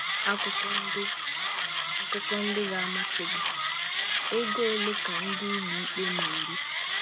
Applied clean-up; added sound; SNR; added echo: none; Mechanisms; -5 dB; none.